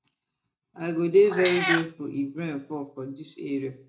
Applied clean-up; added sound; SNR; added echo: none; Meow; 1 dB; reverberation time 0.4 s.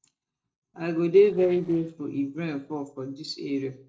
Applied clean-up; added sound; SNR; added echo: neural separator model SepFormer DNS4.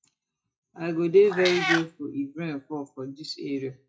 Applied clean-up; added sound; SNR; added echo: classical method WPE with log-MMSE.